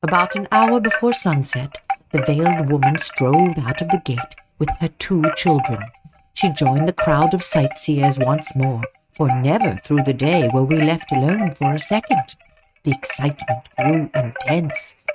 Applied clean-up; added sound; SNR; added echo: neural mask model RNNoise.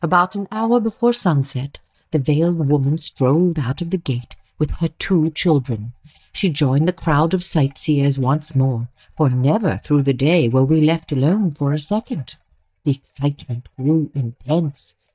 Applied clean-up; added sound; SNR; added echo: neural mask model DeepFilterNet 3.